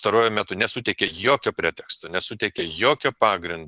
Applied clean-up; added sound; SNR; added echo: neural separator model SepFormer DNS4.